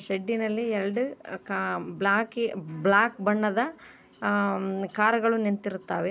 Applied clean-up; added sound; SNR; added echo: none; none; none; none.